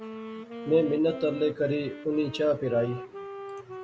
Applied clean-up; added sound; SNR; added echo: none; Wind instrument, woodwind instrument; 12 dB; none.